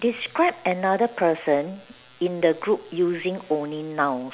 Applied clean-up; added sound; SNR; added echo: none; none; none; none.